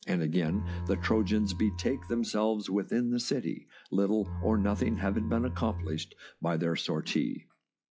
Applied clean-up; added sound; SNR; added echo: classical method log-MMSE.